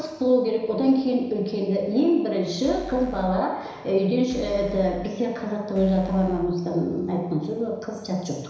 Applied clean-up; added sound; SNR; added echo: none; Bass drum / Keyboard (musical); 15 dB; reverberation time 1.0 s.